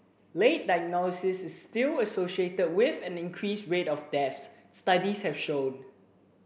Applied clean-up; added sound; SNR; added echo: none; none; none; none.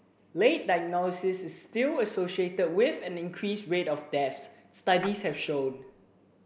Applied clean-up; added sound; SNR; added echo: none; Splash, splatter; 19 dB; none.